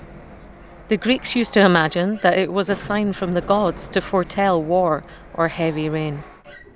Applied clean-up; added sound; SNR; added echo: none; Sliding door; 18 dB; none.